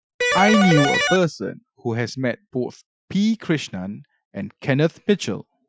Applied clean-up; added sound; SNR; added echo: classical method Wiener filter.